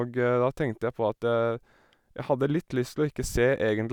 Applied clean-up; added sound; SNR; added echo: none; none; none; none.